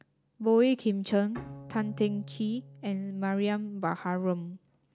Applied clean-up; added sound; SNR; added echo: none; Bowed string instrument; 18 dB; none.